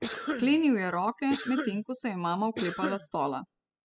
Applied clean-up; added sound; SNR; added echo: classical method spectral subtraction.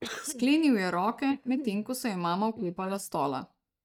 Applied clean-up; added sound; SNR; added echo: neural mask model DeepFilterNet 3.